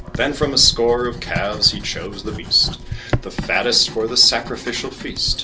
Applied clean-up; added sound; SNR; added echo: none; Writing; 9 dB; reverberation time 0.2 s.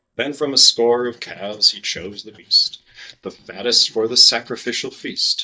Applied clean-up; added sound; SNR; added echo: neural mask model DeepFilterNet 3.